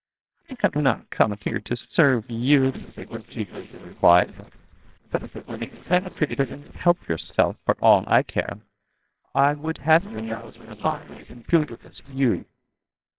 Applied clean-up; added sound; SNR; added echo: neural separator model SepFormer WHAMR!.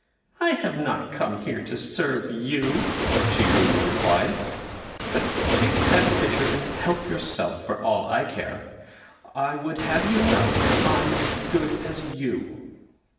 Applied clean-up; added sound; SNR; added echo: none; Waves, surf; -2 dB; reverberation time 1.2 s.